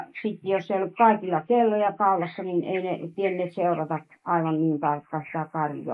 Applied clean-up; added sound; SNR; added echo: neural mask model Resemble Enhance denoiser.